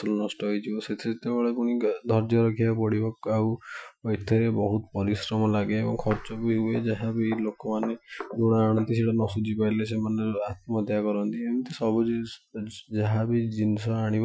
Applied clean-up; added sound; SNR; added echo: classical method Wiener filter.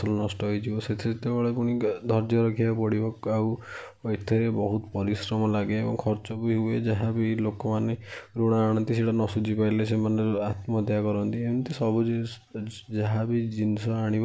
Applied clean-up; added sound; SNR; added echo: none; none; none; none.